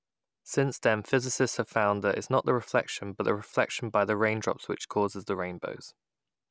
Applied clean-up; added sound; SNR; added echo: none; none; none; none.